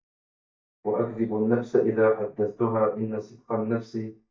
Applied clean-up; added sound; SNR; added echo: neural mask model DeepFilterNet 3.